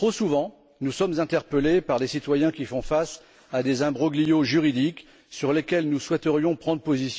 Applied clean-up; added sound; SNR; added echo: none; none; none; none.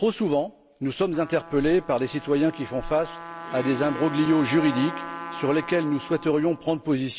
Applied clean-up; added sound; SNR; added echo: none; Trumpet + Harp; 13 dB; none.